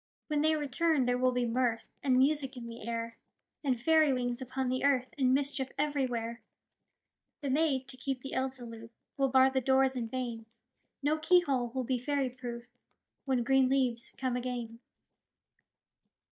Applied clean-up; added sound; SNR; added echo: neural mask model DeepFilterNet 3.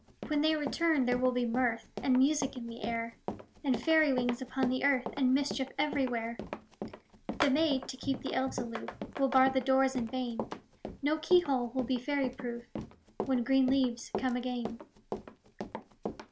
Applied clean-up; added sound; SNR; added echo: none; Run; 10 dB; none.